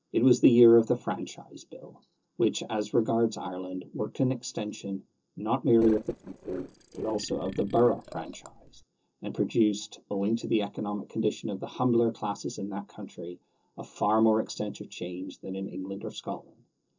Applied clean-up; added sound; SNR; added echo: neural separator model SepFormer DNS4.